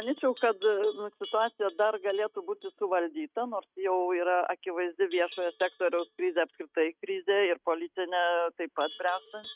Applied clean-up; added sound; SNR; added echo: neural mask model RNNoise.